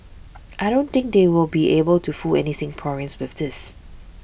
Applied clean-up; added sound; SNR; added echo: none; none; none; none.